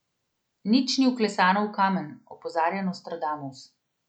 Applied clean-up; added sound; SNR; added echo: none; none; none; none.